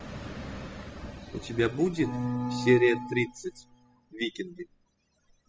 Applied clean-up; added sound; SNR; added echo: classical method spectral subtraction.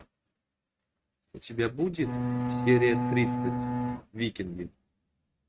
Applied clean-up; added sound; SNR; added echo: neural mask model RNNoise.